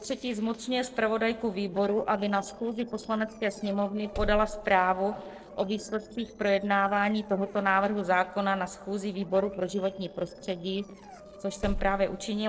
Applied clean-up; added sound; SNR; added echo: neural separator model SepFormer DNS4.